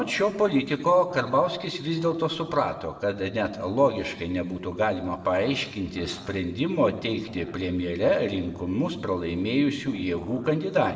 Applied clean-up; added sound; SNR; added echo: neural separator model SepFormer DNS4.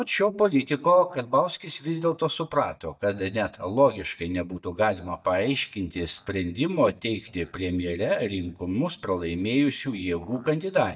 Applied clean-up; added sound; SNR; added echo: neural mask model DeepFilterNet 3.